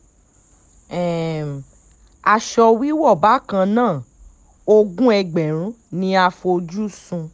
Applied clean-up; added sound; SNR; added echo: none; none; none; none.